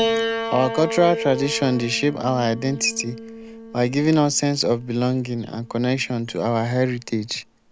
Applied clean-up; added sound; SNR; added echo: none; Piano; 9 dB; none.